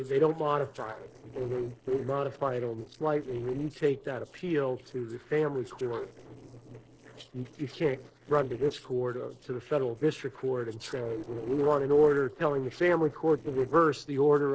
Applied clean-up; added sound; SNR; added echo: neural separator model SepFormer DNS4.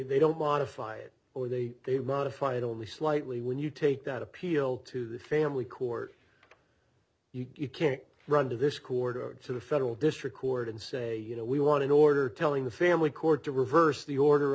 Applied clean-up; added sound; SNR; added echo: none; none; none; none.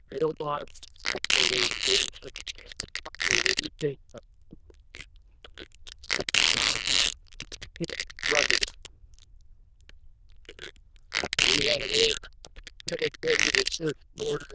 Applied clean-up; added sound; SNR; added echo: neural diffusion model UNIVERSE++.